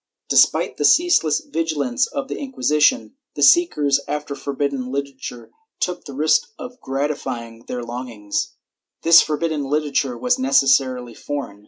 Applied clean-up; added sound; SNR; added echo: none; none; none; none.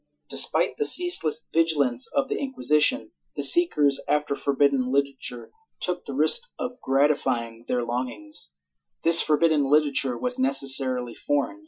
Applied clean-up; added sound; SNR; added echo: classical method Wiener filter.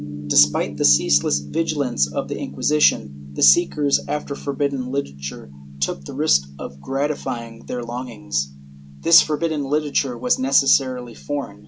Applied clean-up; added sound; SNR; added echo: none; Gong; 12 dB; none.